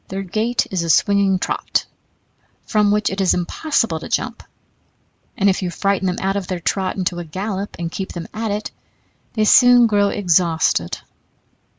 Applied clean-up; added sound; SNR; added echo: none; none; none; none.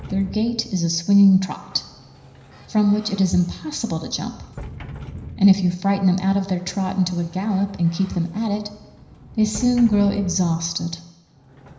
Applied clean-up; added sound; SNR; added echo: none; Sliding door; 18 dB; reverberation time 0.9 s.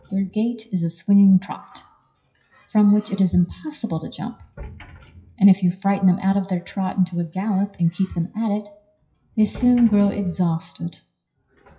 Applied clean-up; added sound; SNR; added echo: classical method WPE with log-MMSE.